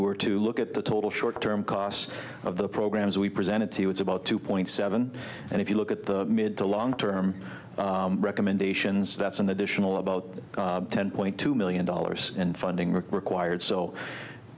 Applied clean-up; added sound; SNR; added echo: none; Thump, thud; 19 dB; none.